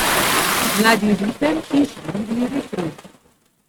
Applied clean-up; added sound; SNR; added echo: neural mask model RNNoise.